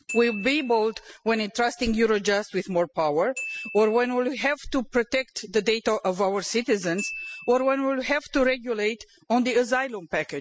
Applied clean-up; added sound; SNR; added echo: classical method spectral subtraction.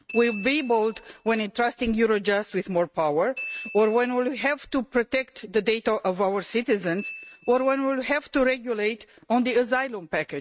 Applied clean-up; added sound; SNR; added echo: neural mask model RNNoise.